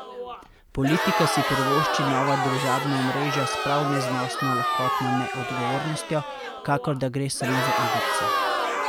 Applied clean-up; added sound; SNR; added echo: none; Crowd; -1 dB; none.